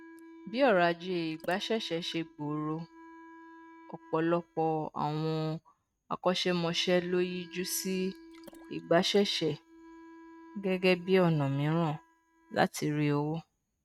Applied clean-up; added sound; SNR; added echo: neural mask model RNNoise.